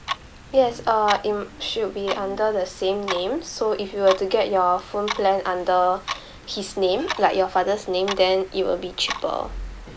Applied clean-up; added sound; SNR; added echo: none; Clock; 12 dB; none.